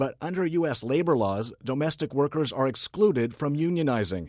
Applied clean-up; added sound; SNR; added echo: none; none; none; none.